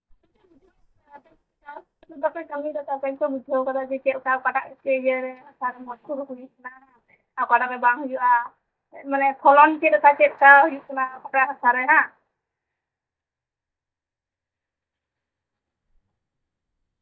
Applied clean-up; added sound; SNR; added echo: neural mask model DeepFilterNet 3.